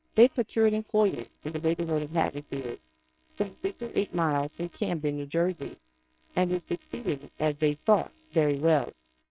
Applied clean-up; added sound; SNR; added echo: neural separator model SepFormer WHAMR!.